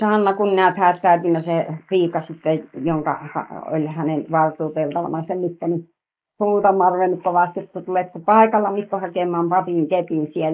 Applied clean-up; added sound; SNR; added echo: neural mask model Resemble Enhance denoiser.